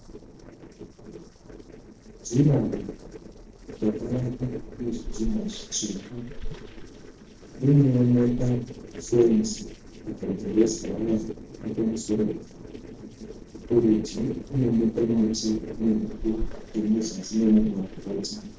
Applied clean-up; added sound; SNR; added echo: neural separator model SepFormer DNS4.